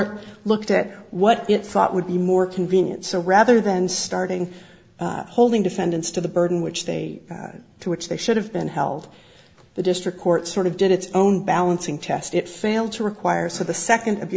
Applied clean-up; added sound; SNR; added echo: none; none; none; none.